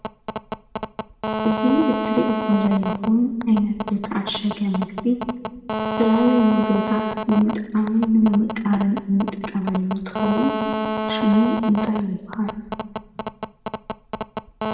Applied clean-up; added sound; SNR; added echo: none; Telephone; 5 dB; reverberation time 1.4 s.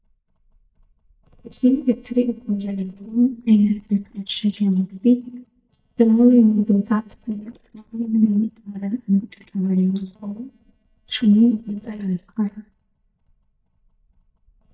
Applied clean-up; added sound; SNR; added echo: neural mask model DeepFilterNet 3.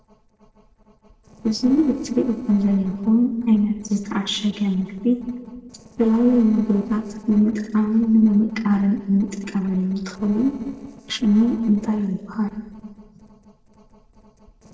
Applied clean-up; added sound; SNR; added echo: neural separator model SepFormer DNS4.